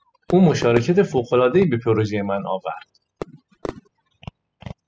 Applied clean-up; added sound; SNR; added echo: classical method spectral subtraction.